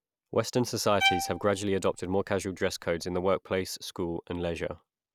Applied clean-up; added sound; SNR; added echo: none; Bowed string instrument; 5 dB; none.